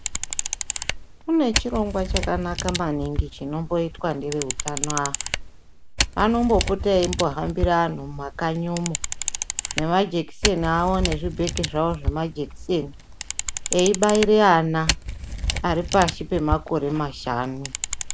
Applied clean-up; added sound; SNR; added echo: none; Camera; 5 dB; none.